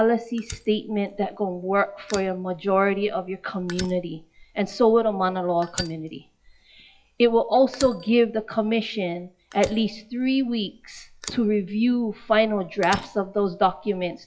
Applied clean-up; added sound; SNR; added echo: classical method log-MMSE.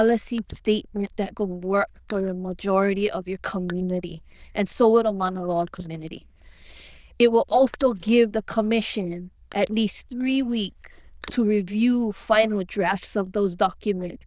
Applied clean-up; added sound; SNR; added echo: neural diffusion model UNIVERSE++.